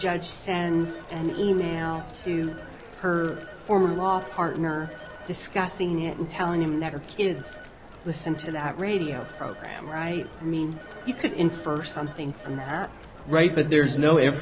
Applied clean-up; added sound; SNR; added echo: none; Telephone; 15 dB; none.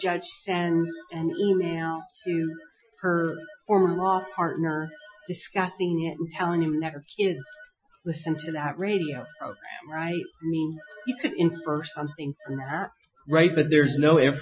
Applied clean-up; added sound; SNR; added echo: classical method Wiener filter.